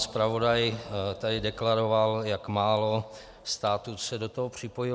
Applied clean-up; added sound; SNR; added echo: none; none; none; none.